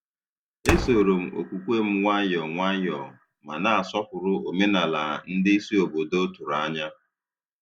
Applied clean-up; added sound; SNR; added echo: none; Slam; 8 dB; none.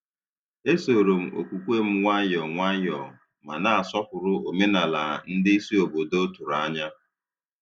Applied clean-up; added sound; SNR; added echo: none; none; none; none.